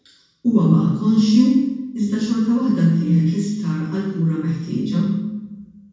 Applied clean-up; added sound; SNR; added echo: none; none; none; reverberation time 1.1 s.